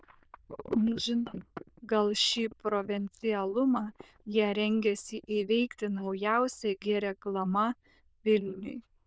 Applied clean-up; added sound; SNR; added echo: neural diffusion model UNIVERSE++.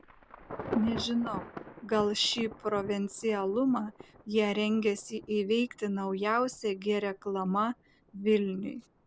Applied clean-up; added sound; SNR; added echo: none; Thunder / Traffic noise, roadway noise / Rain / Insect; 15 dB; none.